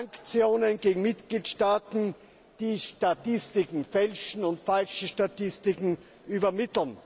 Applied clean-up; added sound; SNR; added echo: none; none; none; none.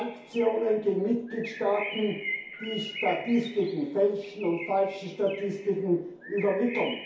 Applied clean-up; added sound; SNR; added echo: none; Bird; 12 dB; reverberation time 0.6 s.